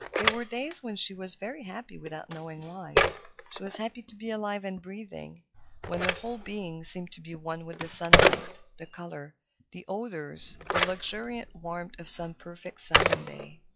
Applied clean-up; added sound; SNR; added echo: classical method log-MMSE.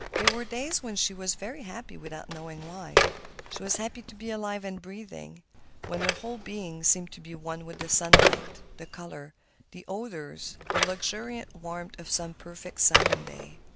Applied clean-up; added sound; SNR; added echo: none; Telephone; -4 dB; none.